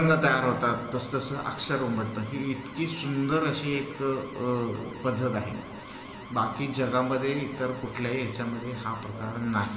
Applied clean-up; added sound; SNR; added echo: none; Alarm; 17 dB; reverberation time 1.6 s.